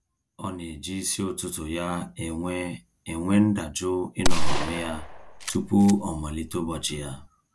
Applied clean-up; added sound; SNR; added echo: none; Gunshot, gunfire; -4 dB; none.